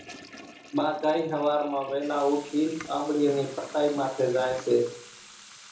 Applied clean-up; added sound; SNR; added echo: none; Toilet flush / Water tap, faucet; 18 dB; reverberation time 1.0 s.